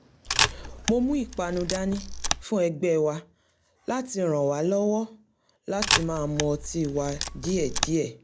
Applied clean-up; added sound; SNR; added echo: none; Camera; 1 dB; none.